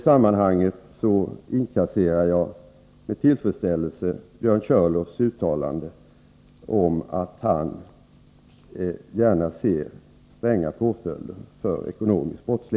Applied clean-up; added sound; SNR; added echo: none; none; none; none.